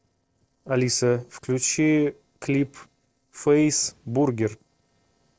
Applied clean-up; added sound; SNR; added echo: neural separator model SepFormer DNS4.